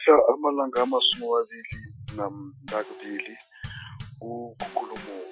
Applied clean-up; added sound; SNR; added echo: classical method Wiener filter.